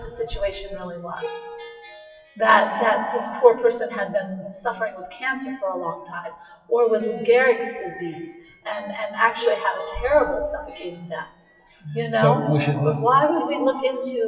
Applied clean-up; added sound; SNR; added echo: classical method WPE with log-MMSE.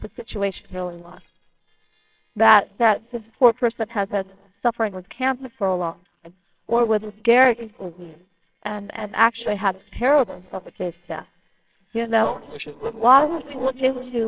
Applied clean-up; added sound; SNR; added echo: neural separator model SepFormer WHAMR!.